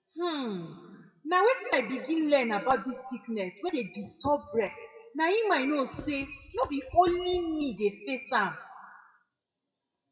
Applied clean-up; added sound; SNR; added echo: classical method WPE with log-MMSE.